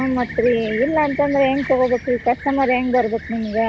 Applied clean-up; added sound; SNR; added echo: none; Fixed-wing aircraft, airplane; 13 dB; none.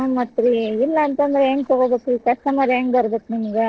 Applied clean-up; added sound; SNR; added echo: neural separator model SepFormer DNS4.